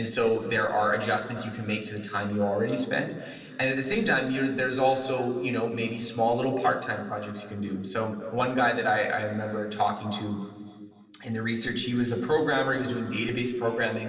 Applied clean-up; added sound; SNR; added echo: none; none; none; reverberation time 2.7 s.